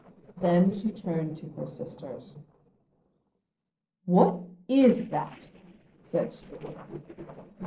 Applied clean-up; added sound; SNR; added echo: neural separator model SepFormer DNS4.